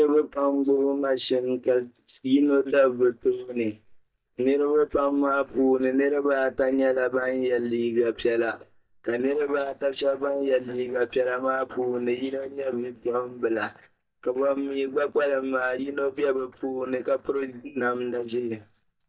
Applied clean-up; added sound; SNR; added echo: neural mask model DeepFilterNet 3.